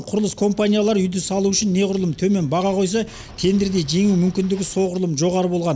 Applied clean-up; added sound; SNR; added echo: none; none; none; none.